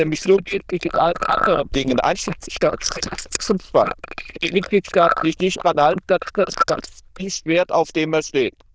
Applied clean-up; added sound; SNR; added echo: neural diffusion model UNIVERSE++.